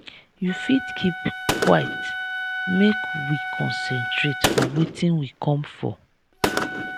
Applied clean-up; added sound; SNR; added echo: none; Wind instrument, woodwind instrument + Gunshot, gunfire; 3 dB; none.